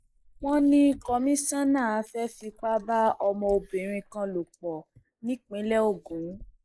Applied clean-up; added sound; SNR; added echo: neural mask model Resemble Enhance denoiser.